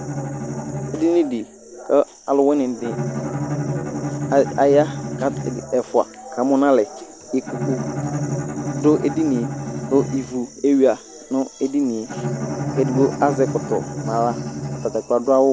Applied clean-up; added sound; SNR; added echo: none; Bowed string instrument; 7 dB; none.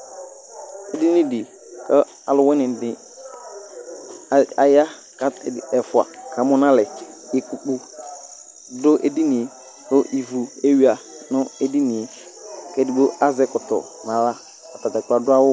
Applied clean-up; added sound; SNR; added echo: none; none; none; none.